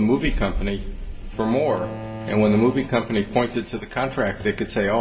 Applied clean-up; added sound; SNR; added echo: none; Bowed string instrument; 15 dB; reverberation time 0.7 s.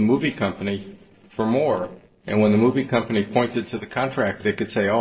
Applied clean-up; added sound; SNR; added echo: neural separator model SepFormer DNS4.